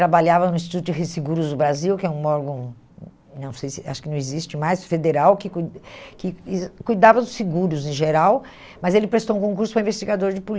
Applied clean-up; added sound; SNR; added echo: none; none; none; none.